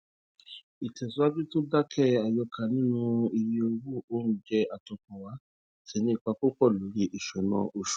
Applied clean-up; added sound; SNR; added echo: none; none; none; none.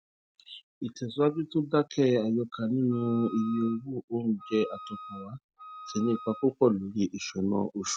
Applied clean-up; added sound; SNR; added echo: none; Wind instrument, woodwind instrument; 16 dB; none.